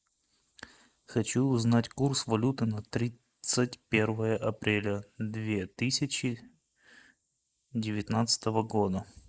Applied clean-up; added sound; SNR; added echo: neural mask model Resemble Enhance denoiser.